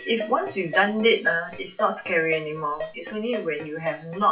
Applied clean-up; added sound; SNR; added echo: classical method WPE with log-MMSE.